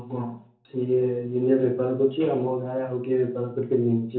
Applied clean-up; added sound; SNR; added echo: none; none; none; reverberation time 0.8 s.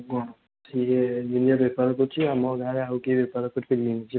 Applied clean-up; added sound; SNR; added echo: none; none; none; none.